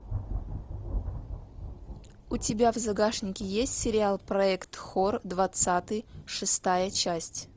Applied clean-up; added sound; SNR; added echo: none; Thunder; 10 dB; none.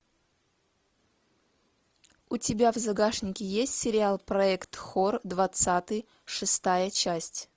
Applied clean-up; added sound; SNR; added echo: none; none; none; none.